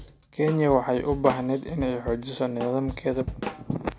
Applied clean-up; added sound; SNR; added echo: none; Drum kit; 12 dB; none.